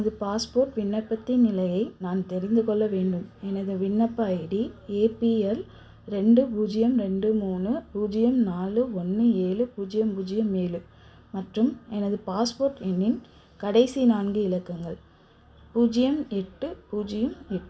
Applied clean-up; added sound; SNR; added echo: none; none; none; none.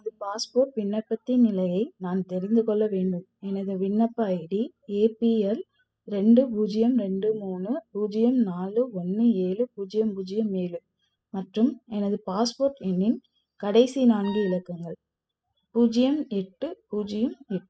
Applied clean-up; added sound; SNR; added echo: classical method spectral subtraction.